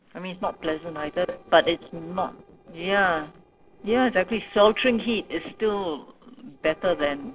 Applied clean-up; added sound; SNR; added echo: neural separator model SepFormer DNS4.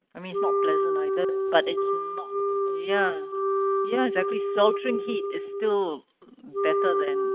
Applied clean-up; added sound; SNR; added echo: neural mask model RNNoise.